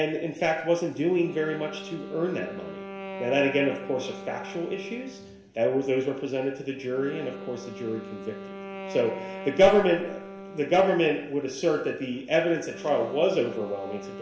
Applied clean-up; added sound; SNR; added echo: none; Wind instrument, woodwind instrument; 14 dB; reverberation time 0.7 s.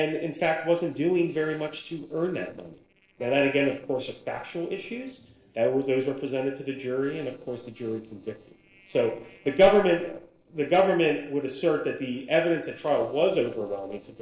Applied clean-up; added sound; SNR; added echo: neural separator model SepFormer DNS4.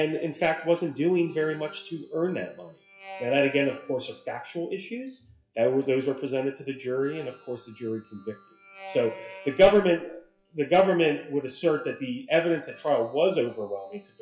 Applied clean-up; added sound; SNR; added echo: classical method WPE with log-MMSE.